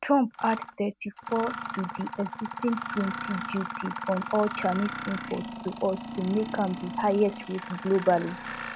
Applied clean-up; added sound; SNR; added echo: none; Mechanisms; 8 dB; none.